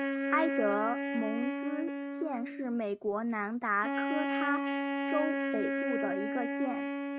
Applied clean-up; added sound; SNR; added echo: neural mask model RNNoise.